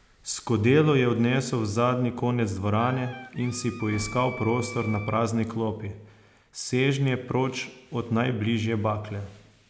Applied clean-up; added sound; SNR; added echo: none; Wind instrument, woodwind instrument; 15 dB; none.